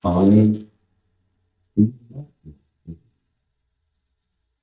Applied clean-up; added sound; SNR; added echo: neural mask model DeepFilterNet 3.